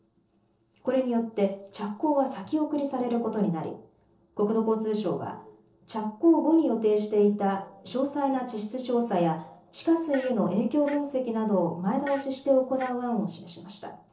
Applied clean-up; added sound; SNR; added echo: neural separator model SepFormer DNS4.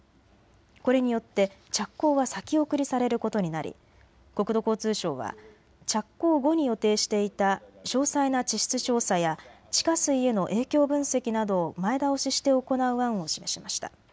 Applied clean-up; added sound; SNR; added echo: none; none; none; none.